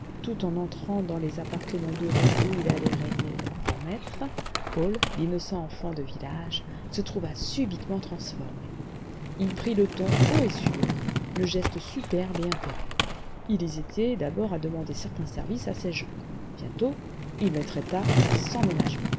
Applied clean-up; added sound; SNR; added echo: none; Skateboard; -1 dB; none.